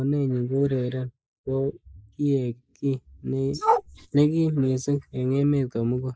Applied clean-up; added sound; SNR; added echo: neural mask model Resemble Enhance denoiser.